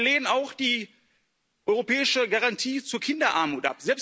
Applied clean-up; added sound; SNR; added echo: none; none; none; none.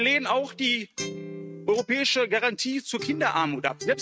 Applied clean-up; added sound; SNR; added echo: neural mask model RNNoise.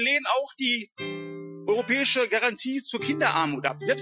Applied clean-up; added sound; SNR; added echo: classical method Wiener filter.